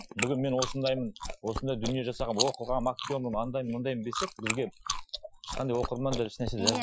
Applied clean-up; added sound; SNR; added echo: classical method Wiener filter.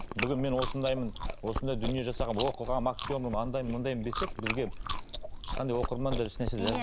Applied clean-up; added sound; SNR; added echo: none; Chewing, mastication; 2 dB; none.